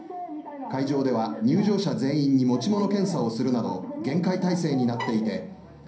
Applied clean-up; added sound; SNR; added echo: none; Bowed string instrument; 14 dB; reverberation time 0.6 s.